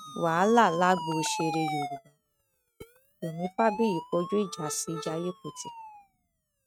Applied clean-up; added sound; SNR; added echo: neural mask model RNNoise.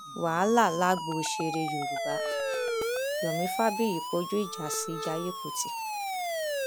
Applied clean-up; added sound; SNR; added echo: none; Siren; 2 dB; none.